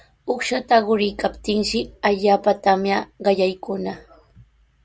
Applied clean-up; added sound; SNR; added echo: none; none; none; none.